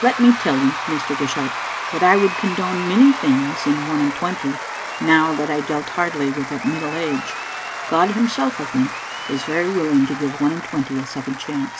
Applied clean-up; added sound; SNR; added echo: none; Applause / Crowd / Cheering; 8 dB; none.